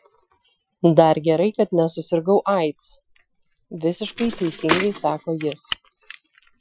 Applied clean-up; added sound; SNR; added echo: classical method Wiener filter.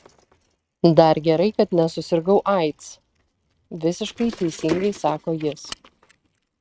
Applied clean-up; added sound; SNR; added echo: neural mask model RNNoise.